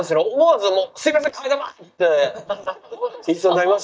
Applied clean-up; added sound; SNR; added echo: neural mask model DeepFilterNet 3.